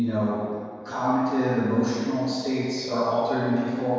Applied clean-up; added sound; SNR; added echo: none; none; none; reverberation time 1.9 s.